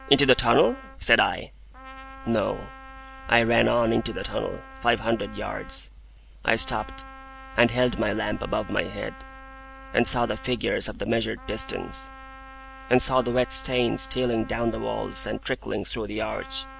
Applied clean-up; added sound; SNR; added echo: none; Trumpet; 19 dB; none.